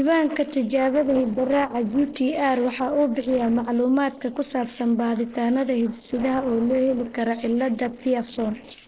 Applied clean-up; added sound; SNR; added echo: neural separator model SepFormer DNS4.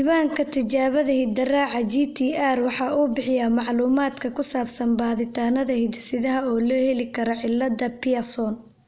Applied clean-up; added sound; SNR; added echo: none; none; none; none.